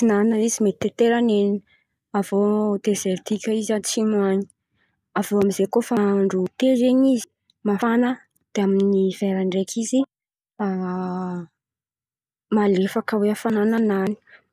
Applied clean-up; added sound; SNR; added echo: none; none; none; none.